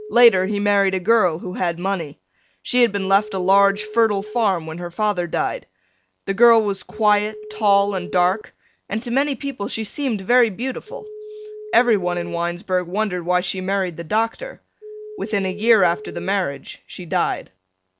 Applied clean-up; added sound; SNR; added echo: none; Telephone; 17 dB; none.